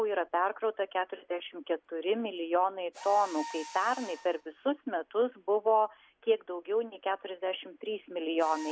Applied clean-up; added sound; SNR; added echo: none; Mechanisms; 19 dB; none.